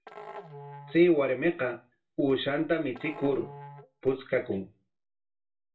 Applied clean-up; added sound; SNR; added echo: none; Musical instrument; 19 dB; reverberation time 0.2 s.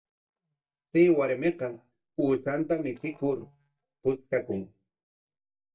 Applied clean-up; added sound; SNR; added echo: neural mask model DeepFilterNet 3.